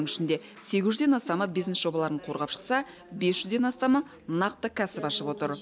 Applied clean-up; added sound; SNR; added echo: none; none; none; none.